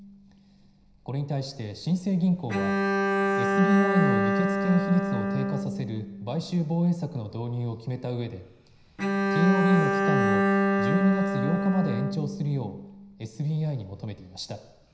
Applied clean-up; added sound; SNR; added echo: none; Bowed string instrument; 0 dB; reverberation time 0.9 s.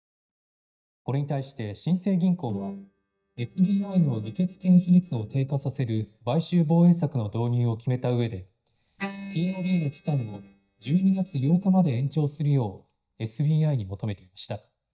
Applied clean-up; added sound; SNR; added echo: neural mask model DeepFilterNet 3.